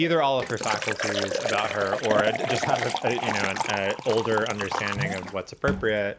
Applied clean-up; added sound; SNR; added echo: none; Liquid; 3 dB; none.